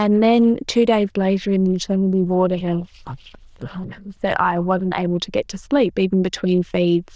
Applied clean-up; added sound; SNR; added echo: neural diffusion model UNIVERSE++.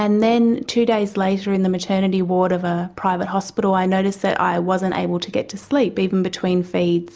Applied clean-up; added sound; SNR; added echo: none; none; none; none.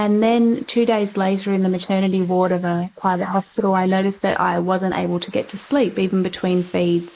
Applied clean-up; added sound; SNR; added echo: neural mask model Resemble Enhance denoiser.